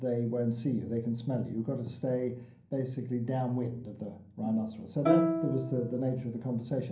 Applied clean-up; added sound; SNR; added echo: none; Plucked string instrument; -1 dB; reverberation time 0.6 s.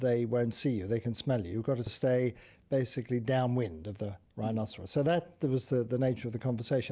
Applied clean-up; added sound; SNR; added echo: none; none; none; none.